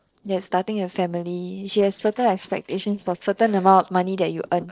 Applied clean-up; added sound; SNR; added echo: neural separator model SepFormer DNS4.